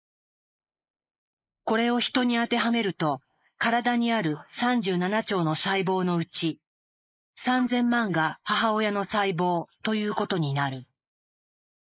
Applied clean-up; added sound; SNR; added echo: neural mask model Resemble Enhance denoiser.